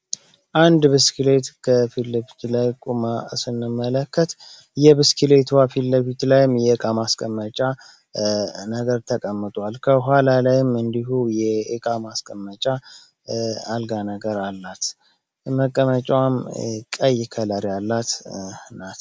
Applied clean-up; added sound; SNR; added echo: none; none; none; none.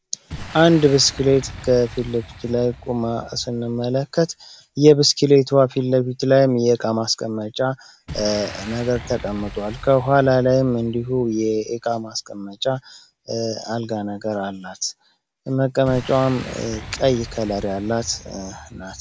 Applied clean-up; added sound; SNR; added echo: none; Boom; 18 dB; none.